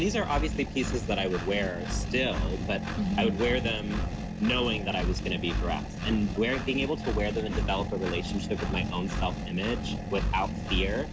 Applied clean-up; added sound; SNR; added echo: none; Engine; 1 dB; none.